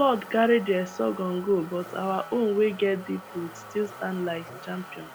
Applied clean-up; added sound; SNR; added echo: none; Motor vehicle (road); 16 dB; none.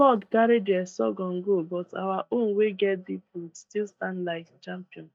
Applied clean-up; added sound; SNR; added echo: neural mask model DeepFilterNet 3.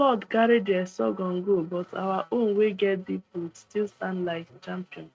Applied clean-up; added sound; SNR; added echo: neural mask model RNNoise.